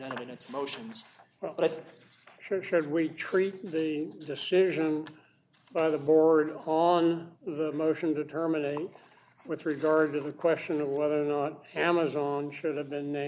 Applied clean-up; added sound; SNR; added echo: none; none; none; none.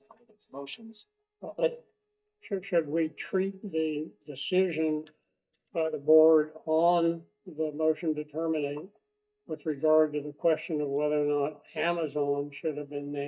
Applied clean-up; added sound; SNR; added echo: neural mask model DeepFilterNet 3.